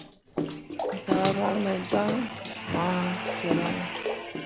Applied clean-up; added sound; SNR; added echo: none; Bathtub (filling or washing) / Water / Splash, splatter; 3 dB; none.